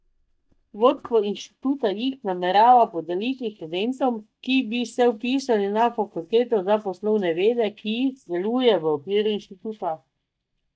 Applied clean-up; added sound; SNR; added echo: neural mask model DeepFilterNet 3.